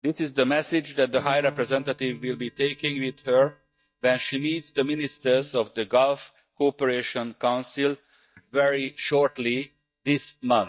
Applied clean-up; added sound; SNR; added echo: neural mask model DeepFilterNet 3.